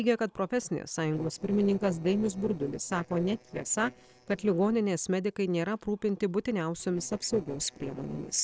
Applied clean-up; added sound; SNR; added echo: neural separator model SepFormer DNS4.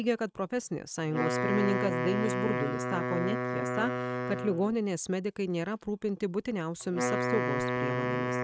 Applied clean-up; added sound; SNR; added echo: neural mask model RNNoise.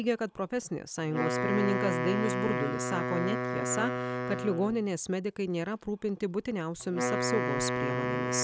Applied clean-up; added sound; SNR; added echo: none; Wind instrument, woodwind instrument; 1 dB; none.